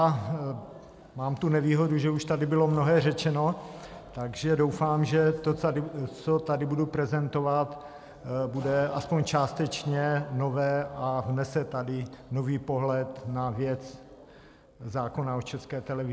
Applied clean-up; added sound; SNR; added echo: none; none; none; none.